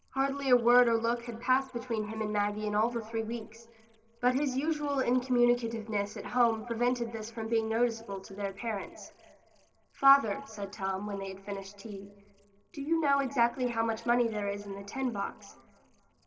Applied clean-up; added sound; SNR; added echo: neural separator model SepFormer DNS4.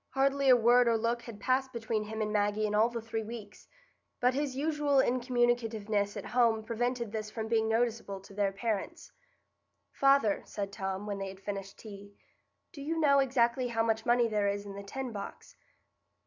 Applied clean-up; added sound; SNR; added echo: none; none; none; none.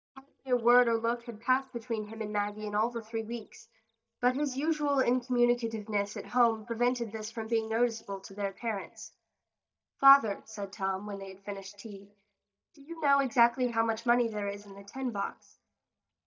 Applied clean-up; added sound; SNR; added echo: neural mask model DeepFilterNet 3.